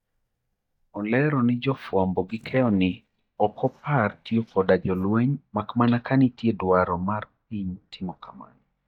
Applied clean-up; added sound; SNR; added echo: neural mask model DeepFilterNet 3.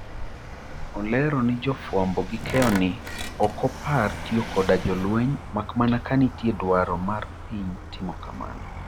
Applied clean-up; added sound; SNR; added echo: none; Tools + Vehicle; 9 dB; none.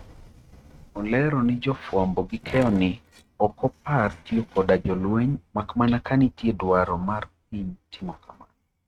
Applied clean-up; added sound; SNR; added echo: neural mask model RNNoise.